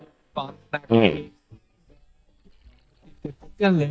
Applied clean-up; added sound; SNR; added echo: neural mask model DeepFilterNet 3.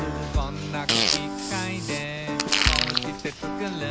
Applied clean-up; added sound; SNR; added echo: none; Fart; -1 dB; none.